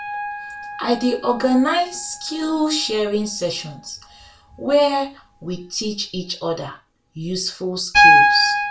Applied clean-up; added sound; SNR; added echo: none; Piano; 0 dB; reverberation time 0.3 s.